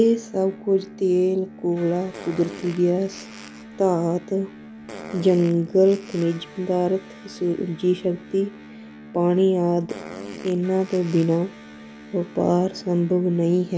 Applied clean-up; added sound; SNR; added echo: none; Electric guitar + Fart; 17 dB; none.